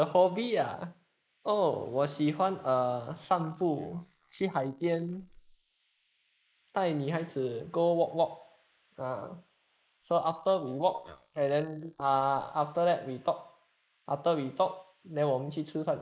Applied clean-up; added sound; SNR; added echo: neural mask model Resemble Enhance denoiser.